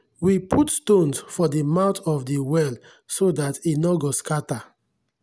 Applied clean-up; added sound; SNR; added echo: none; none; none; none.